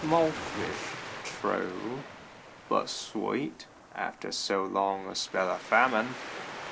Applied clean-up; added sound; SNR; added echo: none; Waves, surf; 11 dB; none.